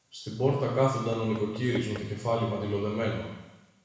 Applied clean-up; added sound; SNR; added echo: none; Knock / Wood; 20 dB; reverberation time 1.1 s.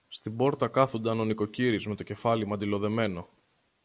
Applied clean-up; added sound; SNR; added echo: none; none; none; none.